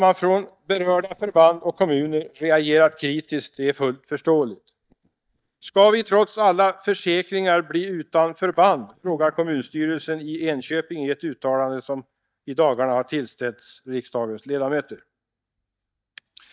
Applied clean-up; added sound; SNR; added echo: neural mask model DeepFilterNet 3.